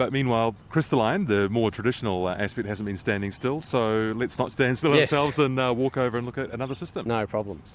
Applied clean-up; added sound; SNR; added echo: none; none; none; none.